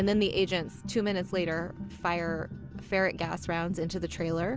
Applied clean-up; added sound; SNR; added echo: none; none; none; none.